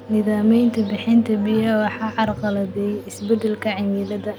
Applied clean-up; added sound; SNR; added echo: none; none; none; none.